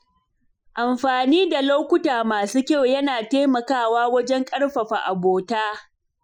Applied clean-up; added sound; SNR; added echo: classical method Wiener filter.